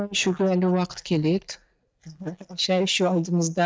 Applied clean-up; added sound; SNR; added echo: neural mask model DeepFilterNet 3.